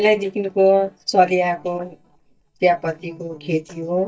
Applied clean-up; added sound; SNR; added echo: neural mask model DeepFilterNet 3.